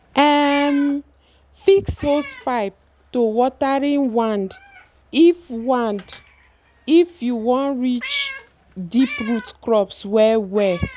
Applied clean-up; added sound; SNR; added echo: none; Meow; 18 dB; none.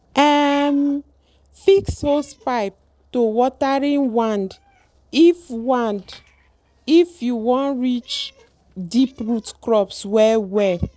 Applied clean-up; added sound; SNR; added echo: neural separator model SepFormer DNS4.